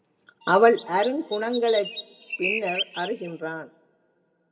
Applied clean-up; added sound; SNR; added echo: none; Chirp, tweet; 9 dB; reverberation time 1.1 s.